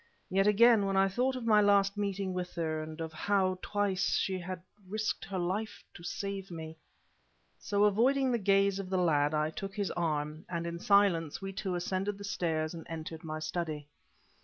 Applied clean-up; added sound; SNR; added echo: none; none; none; none.